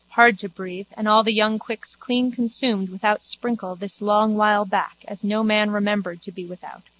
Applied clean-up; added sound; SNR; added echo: none; none; none; none.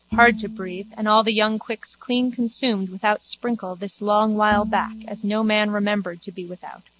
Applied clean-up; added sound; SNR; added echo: none; Bowed string instrument; 12 dB; none.